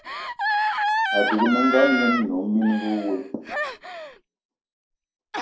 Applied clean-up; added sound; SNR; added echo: none; Gasp; 2 dB; reverberation time 0.5 s.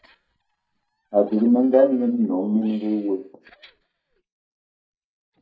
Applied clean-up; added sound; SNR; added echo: neural mask model DeepFilterNet 3.